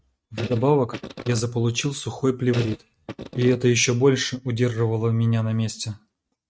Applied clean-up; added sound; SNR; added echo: neural mask model RNNoise.